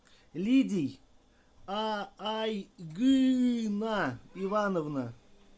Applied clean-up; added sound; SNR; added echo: none; none; none; none.